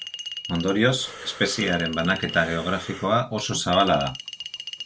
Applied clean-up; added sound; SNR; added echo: none; Breathing + Chink, clink; 12 dB; none.